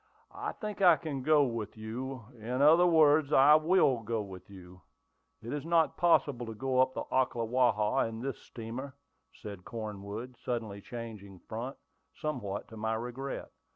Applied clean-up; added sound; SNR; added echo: none; none; none; none.